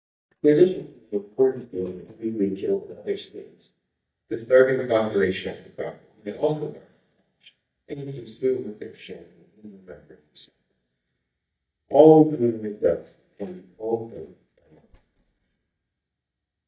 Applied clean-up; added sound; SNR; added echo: neural mask model DeepFilterNet 3.